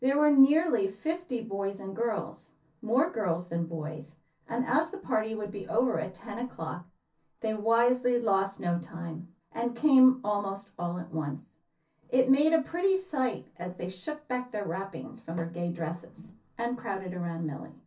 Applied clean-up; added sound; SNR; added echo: none; none; none; reverberation time 0.3 s.